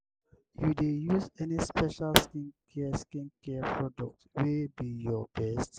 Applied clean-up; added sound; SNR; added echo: none; Explosion; -2 dB; none.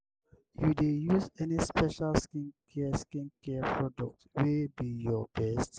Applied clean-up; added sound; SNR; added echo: none; none; none; none.